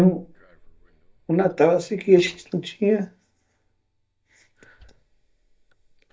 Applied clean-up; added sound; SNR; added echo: neural mask model DeepFilterNet 3.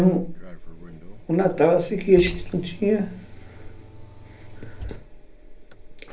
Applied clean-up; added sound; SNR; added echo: none; Car; 12 dB; reverberation time 0.3 s.